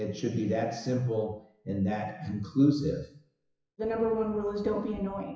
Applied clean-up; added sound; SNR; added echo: classical method WPE with log-MMSE.